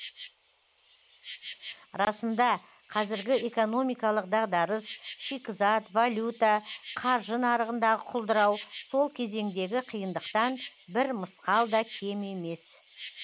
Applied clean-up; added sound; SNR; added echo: none; Insect; 15 dB; none.